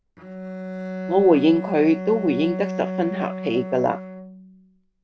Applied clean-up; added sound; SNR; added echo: none; Bowed string instrument; 8 dB; none.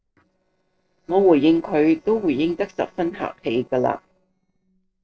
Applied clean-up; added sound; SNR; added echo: neural separator model SepFormer DNS4.